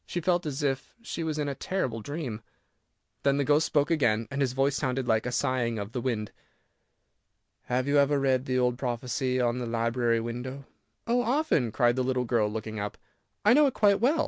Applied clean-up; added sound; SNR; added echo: none; none; none; none.